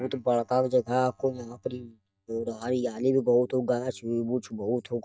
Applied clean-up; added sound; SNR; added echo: neural mask model DeepFilterNet 3.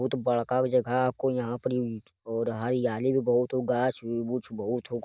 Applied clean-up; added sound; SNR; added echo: none; none; none; none.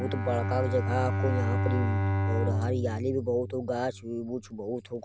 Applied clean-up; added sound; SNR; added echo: none; Bowed string instrument; -2 dB; none.